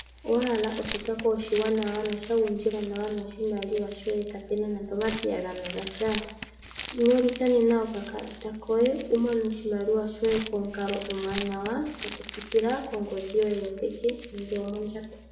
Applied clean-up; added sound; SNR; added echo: none; Crumpling, crinkling; 9 dB; reverberation time 0.8 s.